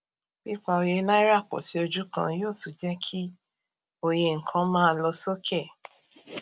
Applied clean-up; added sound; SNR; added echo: none; none; none; none.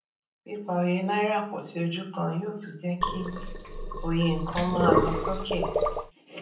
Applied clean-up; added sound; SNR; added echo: none; Sink (filling or washing); -2 dB; reverberation time 0.6 s.